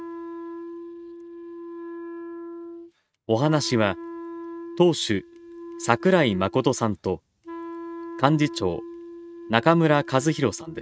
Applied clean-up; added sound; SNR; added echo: neural mask model RNNoise.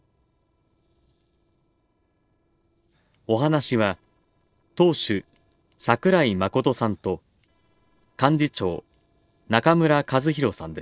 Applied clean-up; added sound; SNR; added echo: neural separator model SepFormer DNS4.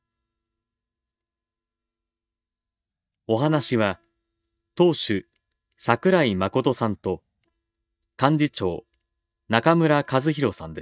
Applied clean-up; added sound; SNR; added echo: neural mask model DeepFilterNet 3.